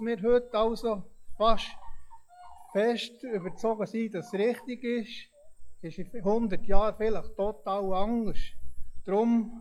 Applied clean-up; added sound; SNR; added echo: classical method log-MMSE.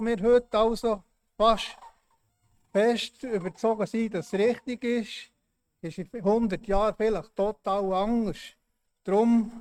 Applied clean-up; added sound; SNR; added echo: neural mask model RNNoise.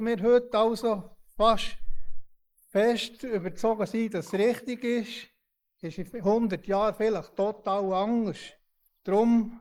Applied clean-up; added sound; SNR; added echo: neural mask model Resemble Enhance denoiser.